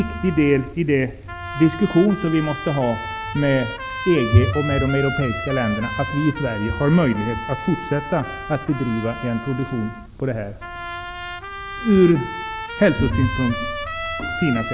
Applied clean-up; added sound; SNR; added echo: none; Trumpet; 10 dB; none.